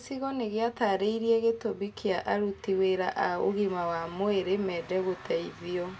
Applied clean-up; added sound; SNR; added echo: none; none; none; none.